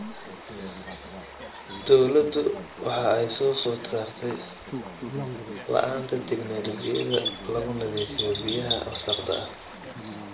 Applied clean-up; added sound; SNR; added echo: none; Chatter / Stream; 11 dB; reverberation time 0.3 s.